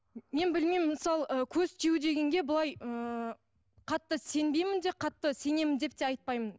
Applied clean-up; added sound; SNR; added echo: none; none; none; none.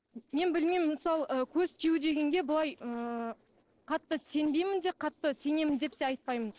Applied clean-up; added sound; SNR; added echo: neural separator model SepFormer DNS4.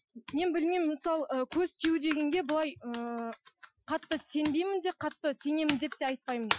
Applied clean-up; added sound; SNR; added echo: classical method Wiener filter.